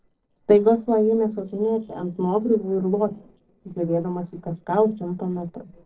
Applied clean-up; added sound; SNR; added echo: neural separator model SepFormer DNS4.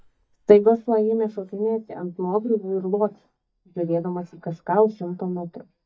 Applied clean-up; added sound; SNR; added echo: neural mask model DeepFilterNet 3.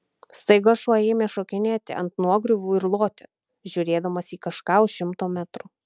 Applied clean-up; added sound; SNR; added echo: none; none; none; none.